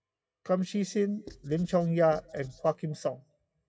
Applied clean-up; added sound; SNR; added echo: classical method WPE with log-MMSE.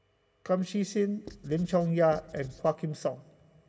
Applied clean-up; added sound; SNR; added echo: none; Writing; 19 dB; reverberation time 0.9 s.